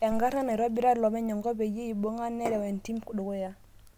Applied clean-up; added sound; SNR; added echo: none; Fill (with liquid) / Glass / Water; 19 dB; none.